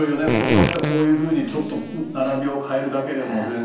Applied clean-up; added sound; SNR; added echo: none; Fart; 1 dB; reverberation time 0.9 s.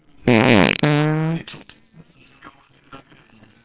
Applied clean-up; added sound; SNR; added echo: neural separator model SepFormer WHAMR!.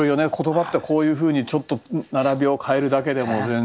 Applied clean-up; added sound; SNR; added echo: none; none; none; none.